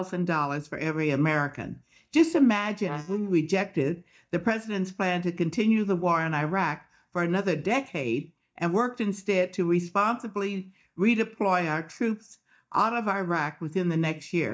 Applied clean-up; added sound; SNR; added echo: neural mask model DeepFilterNet 3.